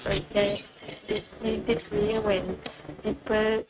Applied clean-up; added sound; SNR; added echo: neural mask model RNNoise.